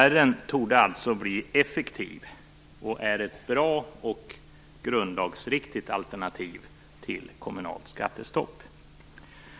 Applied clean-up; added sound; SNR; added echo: none; none; none; none.